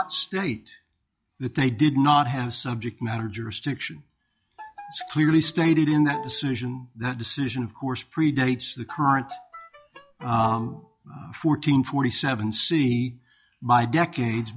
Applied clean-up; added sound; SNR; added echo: classical method log-MMSE.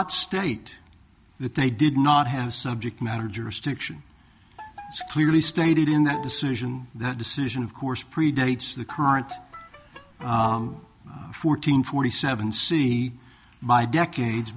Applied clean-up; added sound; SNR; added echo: none; Bowed string instrument; 15 dB; none.